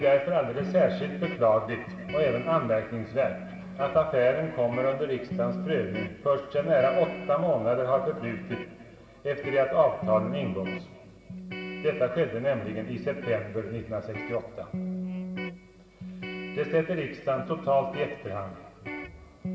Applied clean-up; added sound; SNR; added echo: none; Electric guitar; 10 dB; reverberation time 2.2 s.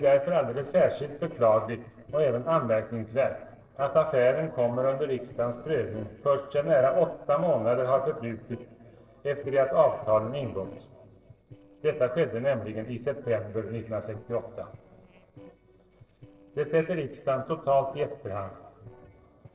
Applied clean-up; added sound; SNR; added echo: neural separator model SepFormer DNS4.